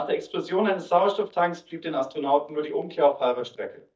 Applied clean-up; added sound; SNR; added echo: neural mask model DeepFilterNet 3.